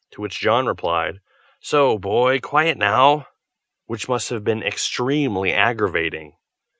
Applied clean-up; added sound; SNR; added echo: none; none; none; none.